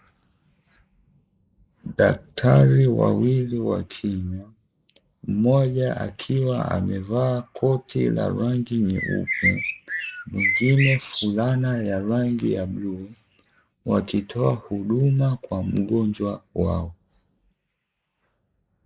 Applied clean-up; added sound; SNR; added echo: neural mask model Resemble Enhance denoiser.